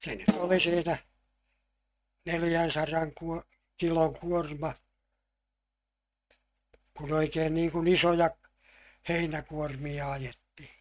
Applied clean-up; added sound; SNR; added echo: neural mask model RNNoise.